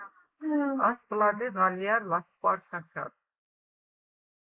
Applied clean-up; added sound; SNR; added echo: neural mask model Resemble Enhance denoiser.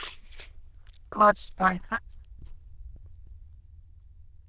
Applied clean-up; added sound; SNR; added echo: neural diffusion model UNIVERSE++.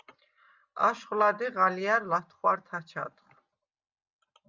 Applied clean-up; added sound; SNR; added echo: none; none; none; none.